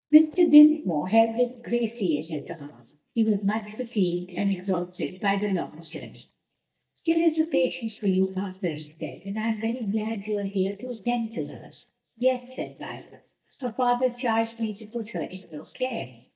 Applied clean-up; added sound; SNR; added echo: neural mask model DeepFilterNet 3.